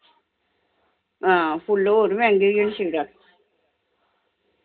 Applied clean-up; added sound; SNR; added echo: none; none; none; reverberation time 0.3 s.